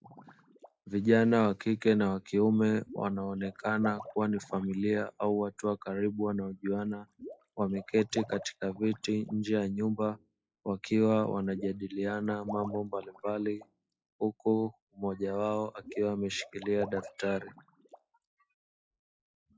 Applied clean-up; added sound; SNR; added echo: classical method log-MMSE.